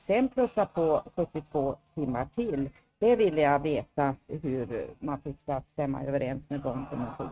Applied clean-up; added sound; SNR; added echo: neural mask model RNNoise.